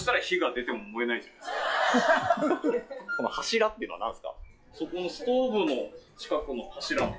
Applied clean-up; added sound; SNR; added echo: classical method log-MMSE.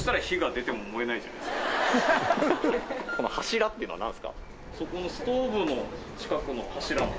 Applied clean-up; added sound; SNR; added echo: none; Sliding door; 14 dB; none.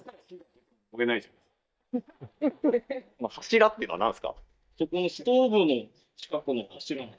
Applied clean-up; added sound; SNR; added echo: neural mask model DeepFilterNet 3.